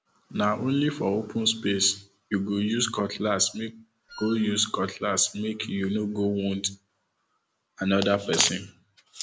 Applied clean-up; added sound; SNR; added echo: none; Wind instrument, woodwind instrument; 17 dB; none.